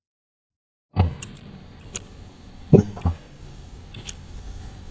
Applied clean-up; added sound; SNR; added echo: neural mask model DeepFilterNet 3.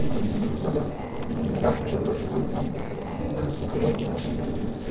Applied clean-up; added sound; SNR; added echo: neural separator model SepFormer DNS4.